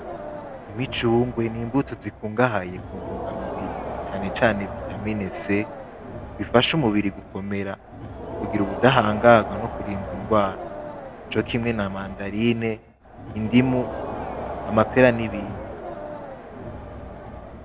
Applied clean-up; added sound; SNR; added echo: none; Crowd; 9 dB; none.